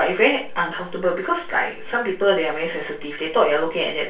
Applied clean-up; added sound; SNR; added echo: none; none; none; reverberation time 0.2 s.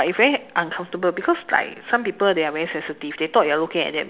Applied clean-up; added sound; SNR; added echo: none; none; none; none.